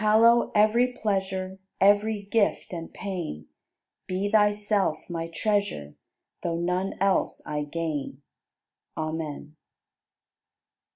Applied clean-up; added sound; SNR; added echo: none; none; none; none.